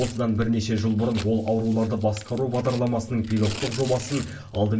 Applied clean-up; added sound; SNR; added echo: none; Tearing; 17 dB; reverberation time 0.3 s.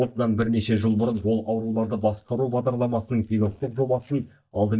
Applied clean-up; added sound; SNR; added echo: neural mask model DeepFilterNet 3.